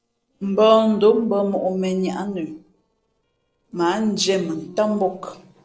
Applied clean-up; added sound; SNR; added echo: neural separator model SepFormer DNS4.